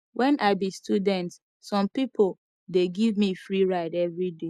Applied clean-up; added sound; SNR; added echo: none; none; none; none.